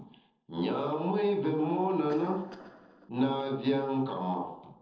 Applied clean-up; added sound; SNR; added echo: neural separator model SepFormer DNS4.